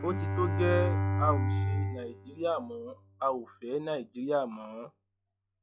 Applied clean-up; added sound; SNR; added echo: classical method log-MMSE.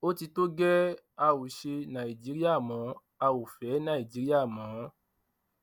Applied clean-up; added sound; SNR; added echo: none; none; none; none.